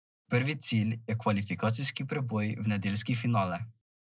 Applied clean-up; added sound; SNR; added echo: none; none; none; none.